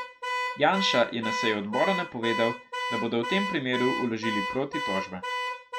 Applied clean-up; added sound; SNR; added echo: none; Alarm / Car; 4 dB; none.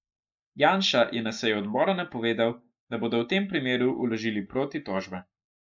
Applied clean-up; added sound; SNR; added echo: neural mask model Resemble Enhance denoiser.